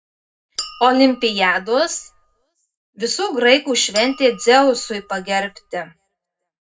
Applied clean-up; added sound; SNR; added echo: none; Chink, clink; 17 dB; reverberation time 0.3 s.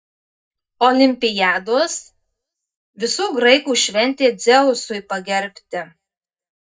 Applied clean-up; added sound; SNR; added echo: neural mask model DeepFilterNet 3.